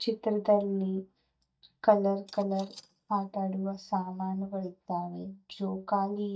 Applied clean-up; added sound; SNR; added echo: neural mask model DeepFilterNet 3.